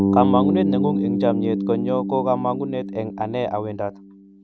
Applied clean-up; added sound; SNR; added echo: none; Bass guitar; -1 dB; none.